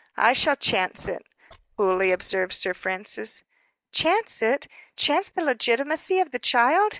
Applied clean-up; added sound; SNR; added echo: neural mask model DeepFilterNet 3.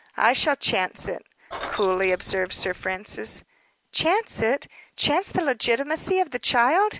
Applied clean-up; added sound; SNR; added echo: none; Keys jangling; 13 dB; none.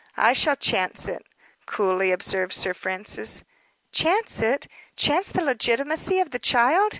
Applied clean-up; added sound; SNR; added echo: none; none; none; none.